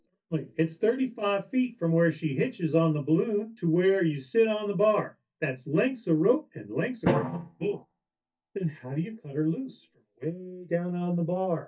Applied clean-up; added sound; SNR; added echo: neural mask model DeepFilterNet 3.